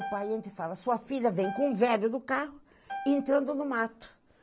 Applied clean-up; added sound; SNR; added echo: none; Piano; 14 dB; none.